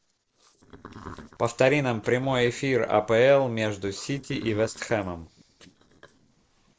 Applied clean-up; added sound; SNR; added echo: neural separator model SepFormer DNS4.